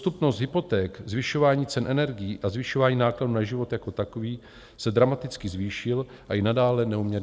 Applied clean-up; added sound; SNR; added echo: none; none; none; none.